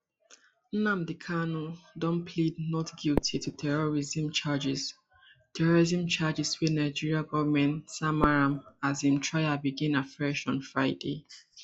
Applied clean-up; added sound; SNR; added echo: classical method log-MMSE.